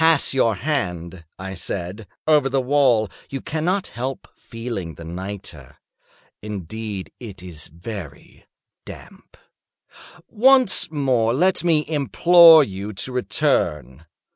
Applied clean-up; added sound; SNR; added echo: none; Finger snapping; 16 dB; none.